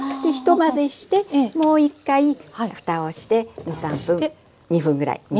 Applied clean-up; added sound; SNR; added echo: none; none; none; none.